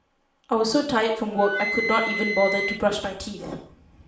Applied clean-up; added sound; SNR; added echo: none; Wind instrument, woodwind instrument; 6 dB; reverberation time 0.5 s.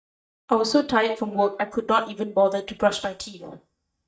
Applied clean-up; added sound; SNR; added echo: neural mask model DeepFilterNet 3.